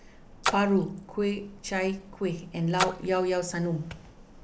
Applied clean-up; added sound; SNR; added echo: none; Splash, splatter; 7 dB; none.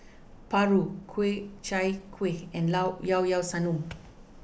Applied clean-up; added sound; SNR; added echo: none; none; none; none.